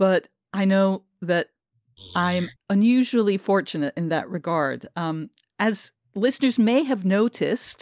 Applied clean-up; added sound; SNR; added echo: neural mask model Resemble Enhance denoiser.